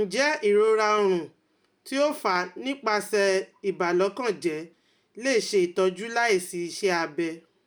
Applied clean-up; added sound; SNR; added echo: none; none; none; none.